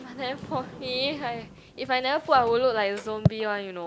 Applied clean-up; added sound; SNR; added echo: none; Sliding door; 18 dB; none.